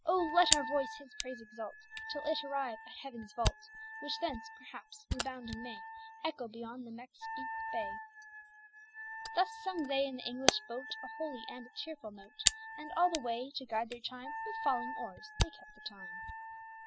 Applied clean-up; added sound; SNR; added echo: classical method spectral subtraction.